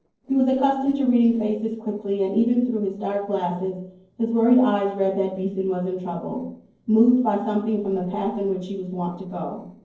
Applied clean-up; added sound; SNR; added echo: neural separator model SepFormer DNS4.